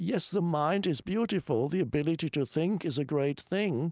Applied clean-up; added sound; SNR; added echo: none; none; none; none.